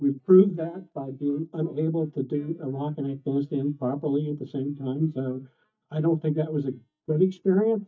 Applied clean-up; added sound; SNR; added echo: neural mask model DeepFilterNet 3.